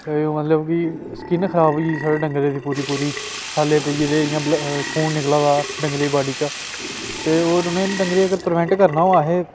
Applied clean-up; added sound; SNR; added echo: none; Burping, eructation + Sink (filling or washing); 11 dB; none.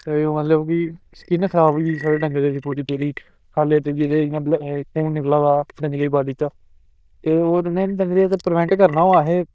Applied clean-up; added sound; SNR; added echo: neural diffusion model UNIVERSE++.